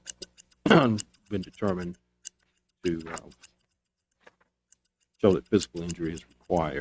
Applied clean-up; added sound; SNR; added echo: neural mask model RNNoise.